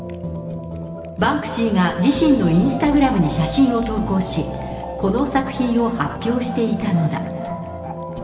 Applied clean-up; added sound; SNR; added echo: none; Fire; 18 dB; reverberation time 2.3 s.